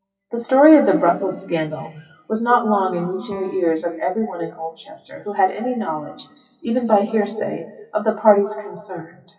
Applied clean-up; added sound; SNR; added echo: classical method WPE with log-MMSE.